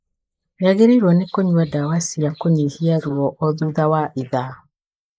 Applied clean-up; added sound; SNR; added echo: neural mask model Resemble Enhance denoiser.